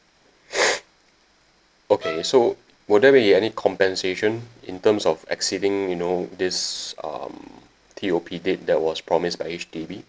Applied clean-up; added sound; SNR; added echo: none; Bowed string instrument; 13 dB; none.